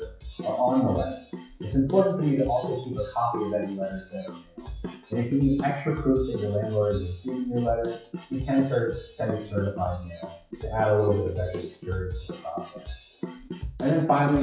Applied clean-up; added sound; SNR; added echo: classical method WPE with log-MMSE.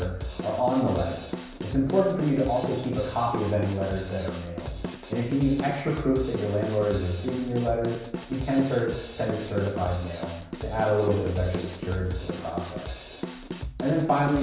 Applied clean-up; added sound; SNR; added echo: none; Drum / Drum kit; 8 dB; reverberation time 0.9 s.